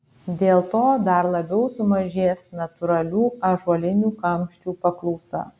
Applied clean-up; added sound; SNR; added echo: none; none; none; none.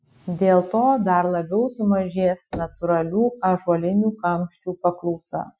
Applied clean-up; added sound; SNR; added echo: classical method Wiener filter.